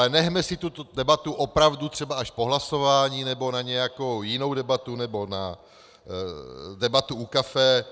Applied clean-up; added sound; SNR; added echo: none; none; none; none.